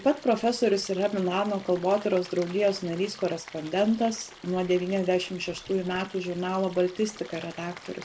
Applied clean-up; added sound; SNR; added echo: none; Applause + Stream; 20 dB; none.